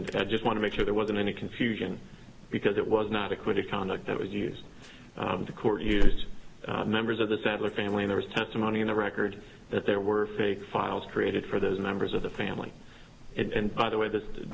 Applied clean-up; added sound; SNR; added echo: none; Alarm / Insect; 5 dB; none.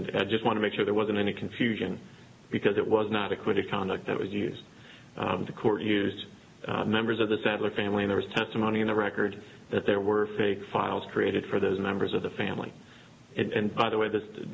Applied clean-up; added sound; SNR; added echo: none; none; none; none.